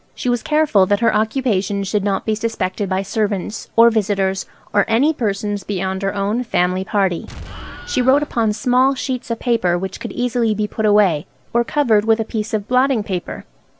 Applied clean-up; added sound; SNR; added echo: none; Explosion; 14 dB; none.